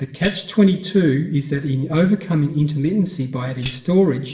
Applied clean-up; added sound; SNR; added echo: none; Tambourine; 17 dB; reverberation time 0.7 s.